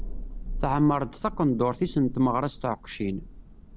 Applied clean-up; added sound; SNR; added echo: none; Thunder; 10 dB; none.